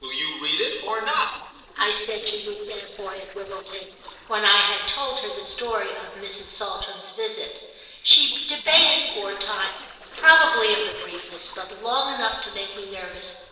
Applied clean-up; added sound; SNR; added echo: neural separator model SepFormer DNS4.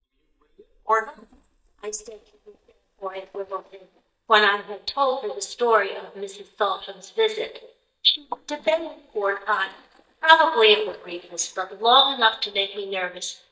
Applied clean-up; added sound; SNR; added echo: neural mask model DeepFilterNet 3.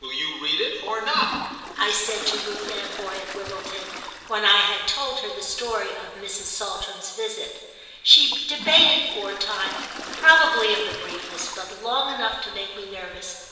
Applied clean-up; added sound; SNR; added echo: none; Toilet flush; 14 dB; reverberation time 1.2 s.